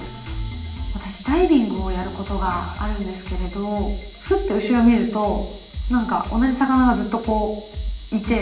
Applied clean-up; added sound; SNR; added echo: none; Camera; 16 dB; reverberation time 0.8 s.